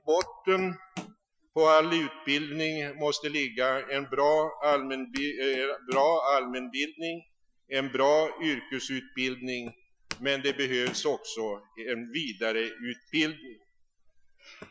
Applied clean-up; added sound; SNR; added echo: classical method Wiener filter.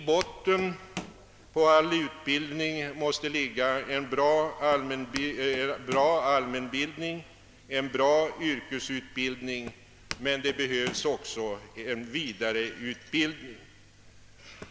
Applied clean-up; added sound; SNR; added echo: none; Walk, footsteps; 18 dB; none.